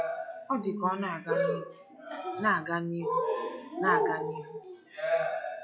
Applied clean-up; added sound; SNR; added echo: classical method log-MMSE.